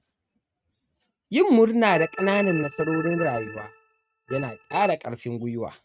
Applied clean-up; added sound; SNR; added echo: neural mask model RNNoise.